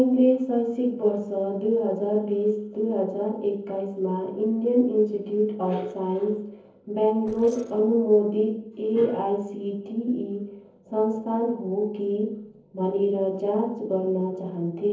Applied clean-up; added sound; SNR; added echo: neural separator model SepFormer DNS4.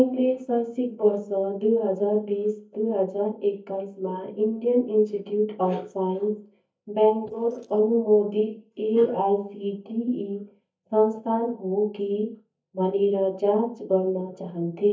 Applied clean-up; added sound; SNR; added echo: neural mask model DeepFilterNet 3.